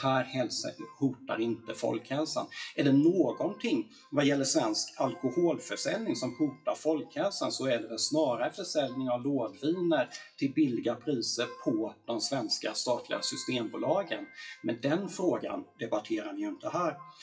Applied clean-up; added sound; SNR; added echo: classical method WPE with log-MMSE.